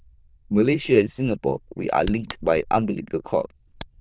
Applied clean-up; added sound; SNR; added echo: neural diffusion model UNIVERSE++.